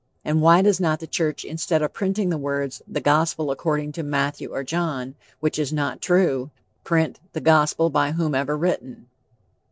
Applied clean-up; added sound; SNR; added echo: none; none; none; none.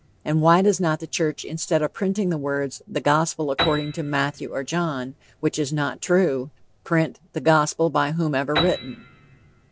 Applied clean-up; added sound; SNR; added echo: none; Piano; 14 dB; none.